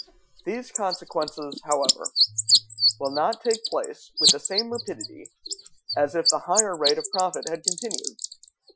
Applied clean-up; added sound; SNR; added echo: classical method Wiener filter.